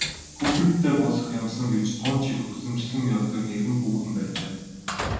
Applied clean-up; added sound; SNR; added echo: none; Train; 10 dB; reverberation time 1.3 s.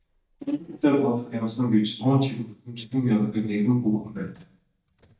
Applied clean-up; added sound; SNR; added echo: neural mask model DeepFilterNet 3.